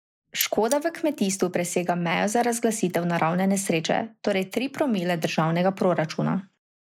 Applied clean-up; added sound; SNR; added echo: neural mask model Resemble Enhance denoiser.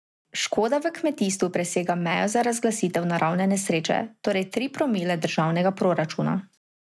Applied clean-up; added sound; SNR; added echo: none; none; none; none.